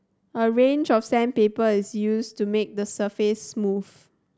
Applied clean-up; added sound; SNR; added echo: none; none; none; none.